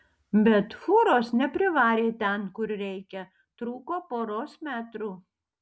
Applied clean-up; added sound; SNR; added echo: none; none; none; none.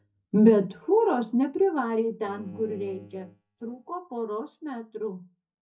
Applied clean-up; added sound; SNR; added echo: neural mask model DeepFilterNet 3.